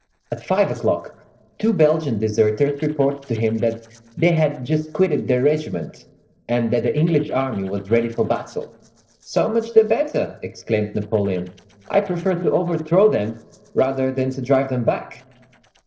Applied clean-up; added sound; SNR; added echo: neural separator model SepFormer DNS4.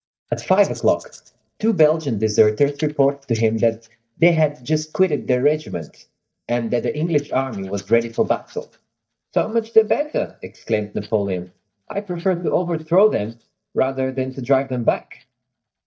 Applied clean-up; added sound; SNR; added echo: neural mask model DeepFilterNet 3.